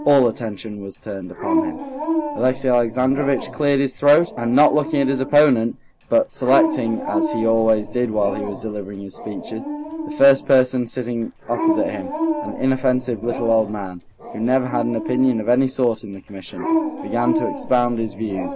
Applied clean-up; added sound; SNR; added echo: none; Dog; 7 dB; none.